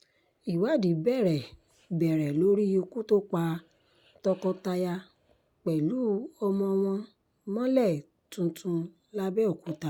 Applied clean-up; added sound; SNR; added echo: none; none; none; none.